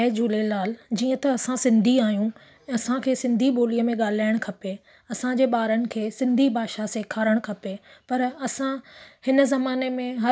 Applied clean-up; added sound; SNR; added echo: none; none; none; none.